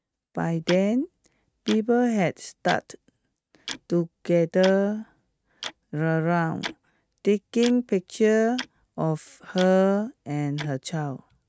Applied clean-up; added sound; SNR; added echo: neural mask model RNNoise.